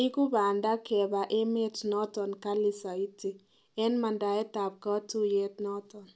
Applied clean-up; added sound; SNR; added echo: none; none; none; none.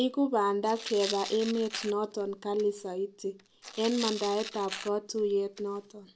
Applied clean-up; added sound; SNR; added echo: none; Tearing; 12 dB; none.